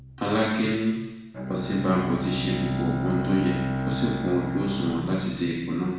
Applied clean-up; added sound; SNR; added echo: none; Bowed string instrument; 5 dB; reverberation time 1.1 s.